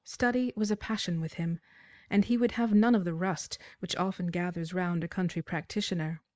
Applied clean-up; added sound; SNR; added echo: neural mask model Resemble Enhance denoiser.